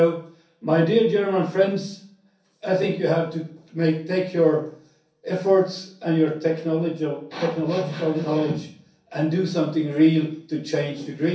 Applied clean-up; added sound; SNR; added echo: none; none; none; reverberation time 0.6 s.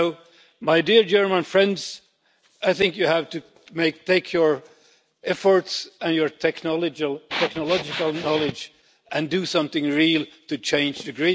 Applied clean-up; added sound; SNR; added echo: none; none; none; none.